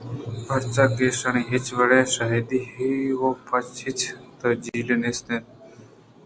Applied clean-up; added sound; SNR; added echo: none; none; none; none.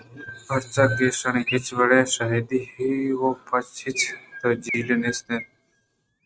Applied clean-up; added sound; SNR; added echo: neural mask model RNNoise.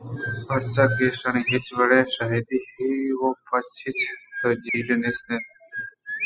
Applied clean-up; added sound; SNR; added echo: classical method spectral subtraction.